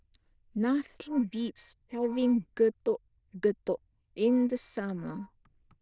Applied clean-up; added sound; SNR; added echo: neural diffusion model UNIVERSE++.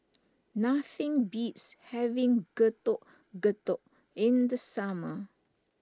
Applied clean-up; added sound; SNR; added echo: neural mask model Resemble Enhance denoiser.